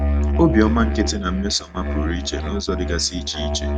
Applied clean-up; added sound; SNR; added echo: neural mask model RNNoise.